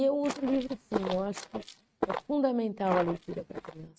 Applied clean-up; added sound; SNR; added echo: neural mask model RNNoise.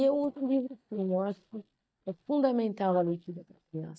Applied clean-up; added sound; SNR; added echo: neural mask model DeepFilterNet 3.